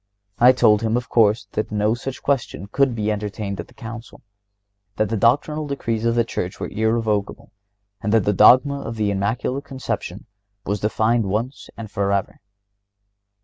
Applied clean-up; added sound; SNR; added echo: none; none; none; none.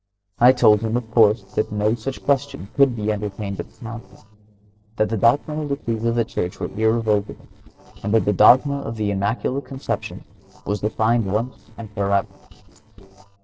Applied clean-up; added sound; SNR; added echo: neural separator model SepFormer DNS4.